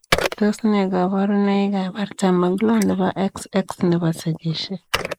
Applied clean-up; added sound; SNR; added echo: neural mask model Resemble Enhance denoiser.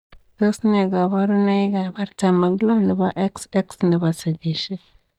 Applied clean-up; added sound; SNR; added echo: neural mask model DeepFilterNet 3.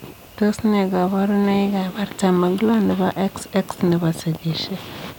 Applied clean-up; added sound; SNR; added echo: none; none; none; none.